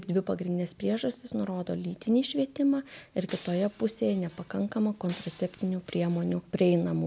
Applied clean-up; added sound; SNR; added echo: none; Shatter; 18 dB; none.